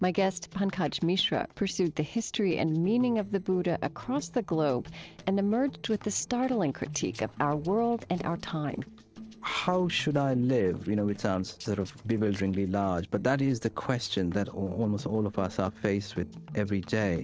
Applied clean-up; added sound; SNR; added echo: neural separator model SepFormer DNS4.